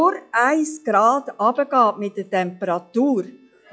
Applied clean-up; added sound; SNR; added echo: classical method log-MMSE.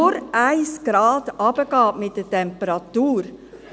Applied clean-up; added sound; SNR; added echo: none; none; none; none.